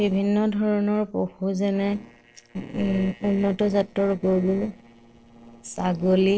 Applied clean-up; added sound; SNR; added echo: neural separator model SepFormer DNS4.